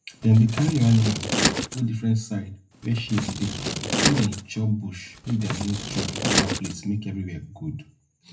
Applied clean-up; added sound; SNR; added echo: none; Scissors; 2 dB; reverberation time 0.3 s.